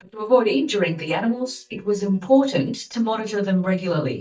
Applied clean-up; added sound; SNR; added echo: neural mask model DeepFilterNet 3.